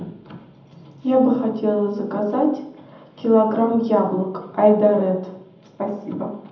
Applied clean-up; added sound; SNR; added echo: none; none; none; reverberation time 0.8 s.